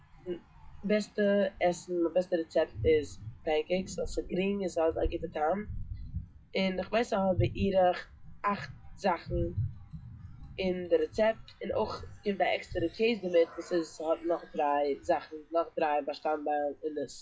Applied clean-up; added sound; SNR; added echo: classical method WPE with log-MMSE.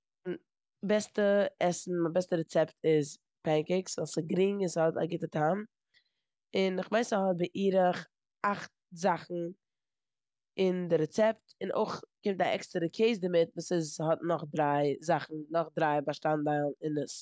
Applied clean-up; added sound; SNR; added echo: none; none; none; none.